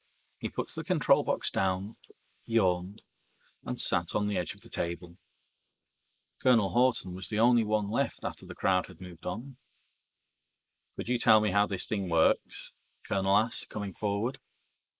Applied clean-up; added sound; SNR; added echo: neural mask model Resemble Enhance denoiser.